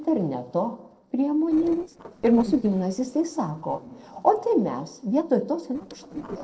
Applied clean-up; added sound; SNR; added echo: neural separator model SepFormer DNS4.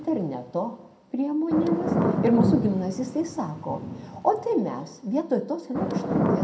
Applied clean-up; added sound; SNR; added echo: none; Thunder / Rain; 2 dB; reverberation time 0.2 s.